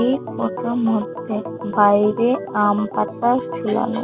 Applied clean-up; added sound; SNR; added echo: none; Organ; 9 dB; none.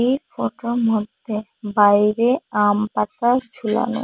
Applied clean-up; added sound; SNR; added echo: none; none; none; none.